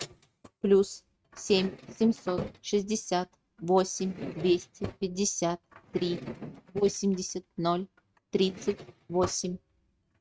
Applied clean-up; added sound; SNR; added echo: neural mask model RNNoise.